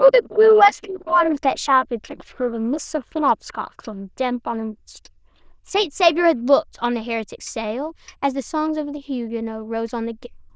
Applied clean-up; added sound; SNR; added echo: neural diffusion model UNIVERSE++.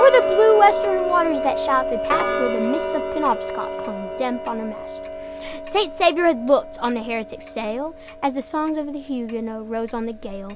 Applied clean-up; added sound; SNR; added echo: none; Tick-tock; 5 dB; none.